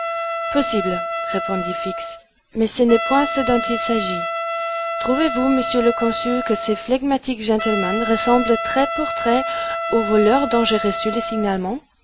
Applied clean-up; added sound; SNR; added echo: none; Trumpet; 5 dB; none.